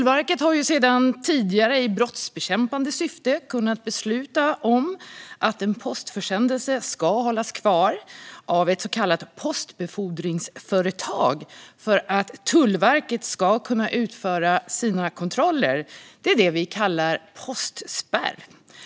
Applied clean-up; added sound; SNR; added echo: none; none; none; none.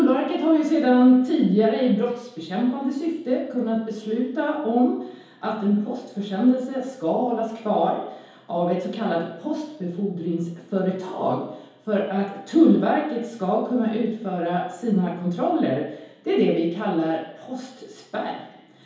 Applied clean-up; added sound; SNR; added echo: none; none; none; reverberation time 2.2 s.